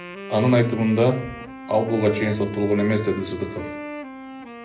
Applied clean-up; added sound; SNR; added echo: none; Wind instrument, woodwind instrument; 13 dB; reverberation time 0.4 s.